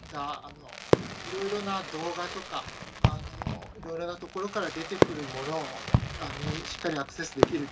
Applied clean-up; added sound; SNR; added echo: none; Fireworks; -5 dB; none.